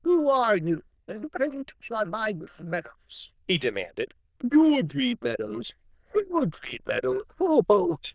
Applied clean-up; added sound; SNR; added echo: neural diffusion model UNIVERSE++.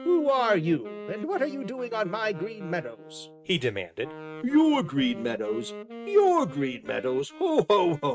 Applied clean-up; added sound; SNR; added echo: neural mask model RNNoise.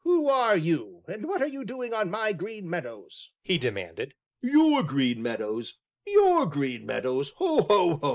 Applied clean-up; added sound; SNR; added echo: neural mask model Resemble Enhance denoiser.